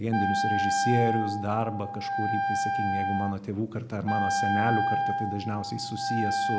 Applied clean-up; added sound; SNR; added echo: none; Wind instrument, woodwind instrument; -2 dB; none.